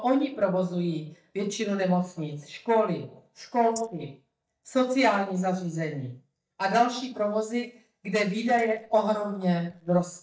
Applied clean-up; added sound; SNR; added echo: neural mask model DeepFilterNet 3.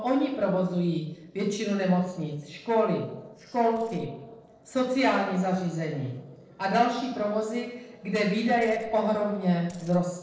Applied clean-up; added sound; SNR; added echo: neural separator model SepFormer DNS4.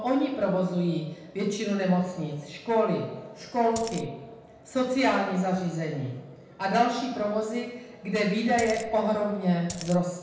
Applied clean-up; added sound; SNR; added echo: none; Coin (dropping); 12 dB; reverberation time 0.8 s.